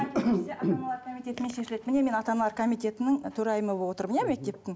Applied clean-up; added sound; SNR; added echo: none; none; none; none.